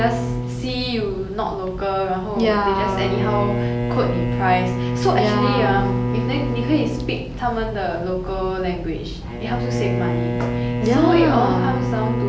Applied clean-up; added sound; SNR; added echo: none; Bowed string instrument; 3 dB; none.